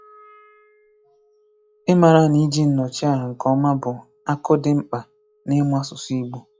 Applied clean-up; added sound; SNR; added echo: classical method log-MMSE.